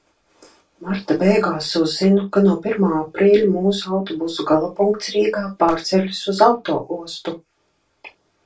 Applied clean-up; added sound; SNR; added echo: none; none; none; reverberation time 0.2 s.